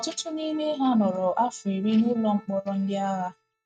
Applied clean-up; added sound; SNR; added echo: neural mask model RNNoise.